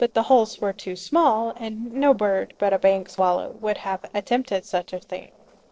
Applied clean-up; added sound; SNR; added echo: neural separator model SepFormer DNS4.